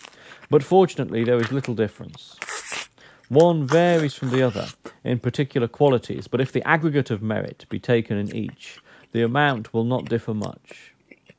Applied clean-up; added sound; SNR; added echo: none; Chewing, mastication; 19 dB; none.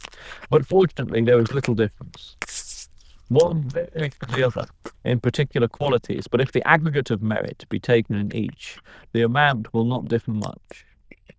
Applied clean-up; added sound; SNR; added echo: neural diffusion model UNIVERSE++.